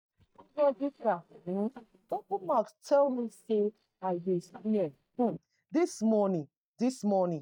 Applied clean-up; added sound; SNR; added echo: neural mask model DeepFilterNet 3.